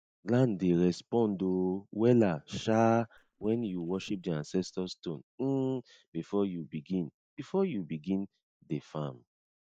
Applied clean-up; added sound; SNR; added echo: neural mask model DeepFilterNet 3.